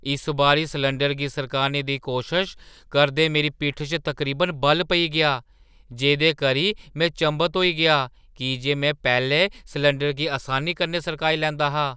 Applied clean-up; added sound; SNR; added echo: none; none; none; none.